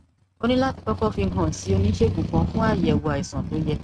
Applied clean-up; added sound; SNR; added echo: neural mask model RNNoise.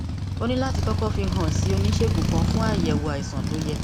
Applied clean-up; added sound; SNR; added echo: none; Motorcycle; -5 dB; none.